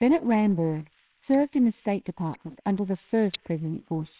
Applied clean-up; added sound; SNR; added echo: neural separator model SepFormer WHAMR!.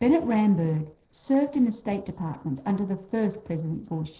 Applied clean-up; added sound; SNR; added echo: neural separator model SepFormer DNS4.